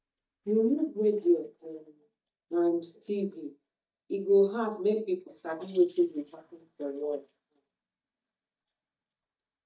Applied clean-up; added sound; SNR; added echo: neural mask model DeepFilterNet 3.